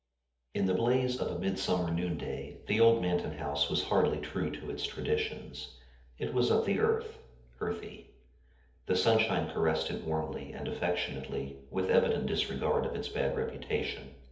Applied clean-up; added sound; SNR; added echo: none; none; none; reverberation time 0.8 s.